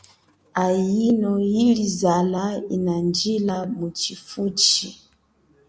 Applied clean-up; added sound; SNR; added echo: none; none; none; none.